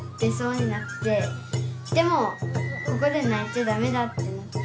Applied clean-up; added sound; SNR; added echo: none; none; none; none.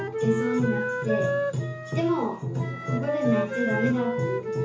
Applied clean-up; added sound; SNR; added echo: none; Wind instrument, woodwind instrument; 3 dB; reverberation time 0.6 s.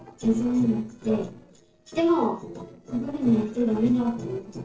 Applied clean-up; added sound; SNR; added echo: neural separator model SepFormer DNS4.